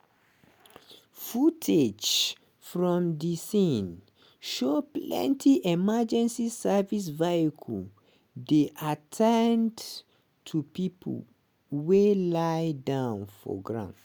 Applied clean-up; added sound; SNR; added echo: none; none; none; none.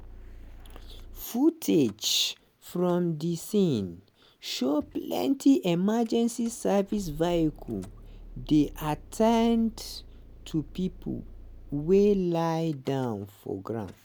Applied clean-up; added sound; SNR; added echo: none; Idling / Engine starting / Door / Car; 19 dB; none.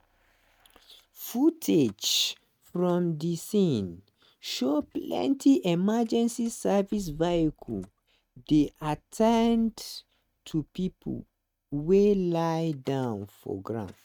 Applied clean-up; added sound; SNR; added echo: neural mask model RNNoise.